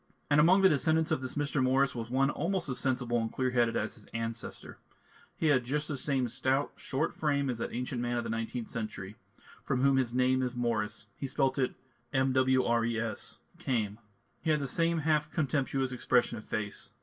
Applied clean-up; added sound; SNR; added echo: none; none; none; reverberation time 0.1 s.